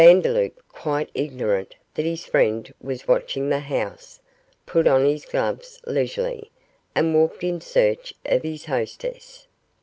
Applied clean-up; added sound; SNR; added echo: none; none; none; none.